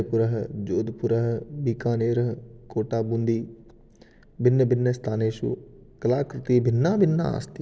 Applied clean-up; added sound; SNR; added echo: none; none; none; none.